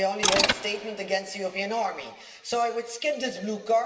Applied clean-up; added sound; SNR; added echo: none; Mechanisms; 1 dB; reverberation time 1.4 s.